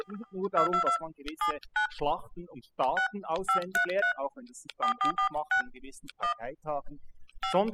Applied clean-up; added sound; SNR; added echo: classical method spectral subtraction.